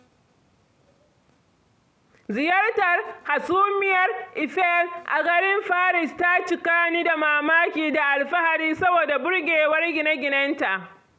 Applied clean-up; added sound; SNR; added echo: none; none; none; none.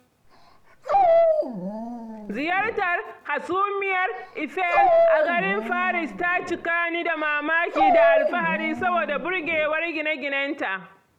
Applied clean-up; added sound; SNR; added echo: none; Dog; -2 dB; none.